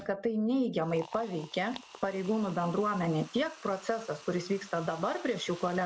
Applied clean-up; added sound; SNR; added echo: none; Liquid; 19 dB; none.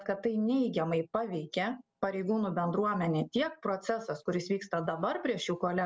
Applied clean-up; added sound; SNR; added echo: none; none; none; none.